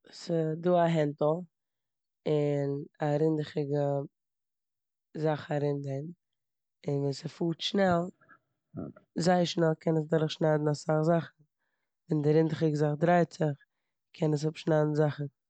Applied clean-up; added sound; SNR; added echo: none; none; none; none.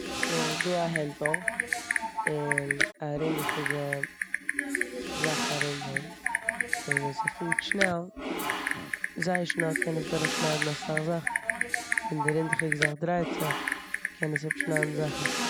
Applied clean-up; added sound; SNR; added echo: none; Typing; -2 dB; none.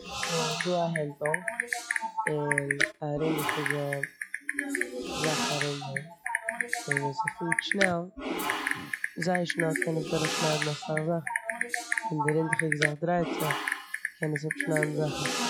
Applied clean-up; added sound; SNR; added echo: classical method log-MMSE.